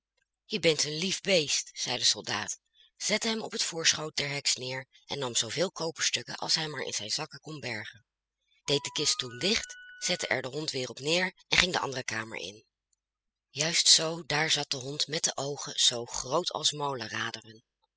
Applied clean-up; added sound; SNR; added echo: classical method spectral subtraction.